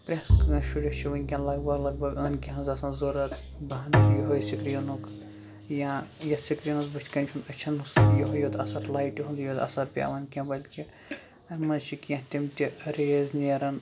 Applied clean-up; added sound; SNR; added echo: none; Bowed string instrument + Bowed string instrument; -1 dB; none.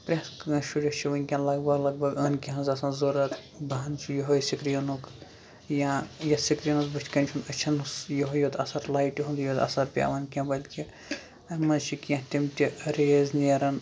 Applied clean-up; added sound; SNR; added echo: none; none; none; none.